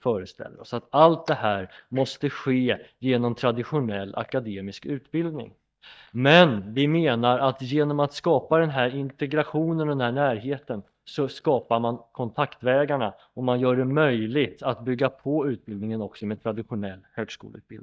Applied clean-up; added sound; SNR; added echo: neural mask model DeepFilterNet 3.